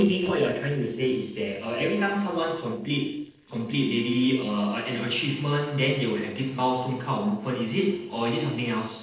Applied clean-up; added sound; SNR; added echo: neural separator model SepFormer DNS4.